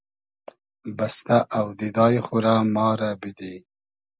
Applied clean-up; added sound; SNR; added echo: none; none; none; none.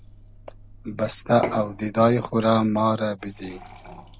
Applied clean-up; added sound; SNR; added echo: none; Fill (with liquid) / Glass / Water; 14 dB; none.